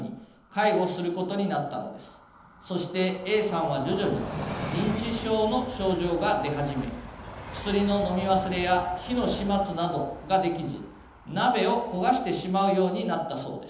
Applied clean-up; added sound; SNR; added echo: none; Train; 13 dB; reverberation time 0.9 s.